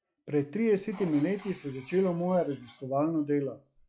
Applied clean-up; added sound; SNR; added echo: classical method log-MMSE.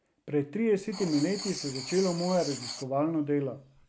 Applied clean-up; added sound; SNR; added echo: none; Writing; 13 dB; none.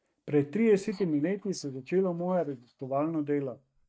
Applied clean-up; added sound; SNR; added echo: neural mask model DeepFilterNet 3.